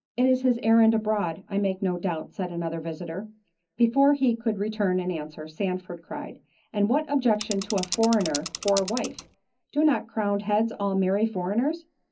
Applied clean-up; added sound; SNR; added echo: none; Mechanisms / Bicycle; 10 dB; reverberation time 0.4 s.